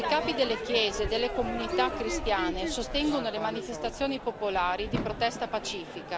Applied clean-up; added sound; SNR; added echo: none; Crowd / Fireworks; 4 dB; none.